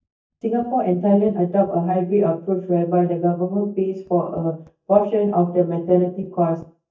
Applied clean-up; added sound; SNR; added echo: neural mask model DeepFilterNet 3.